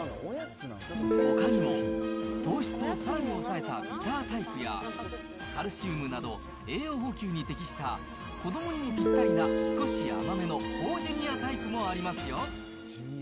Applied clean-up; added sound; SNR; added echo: none; Guitar; -1 dB; none.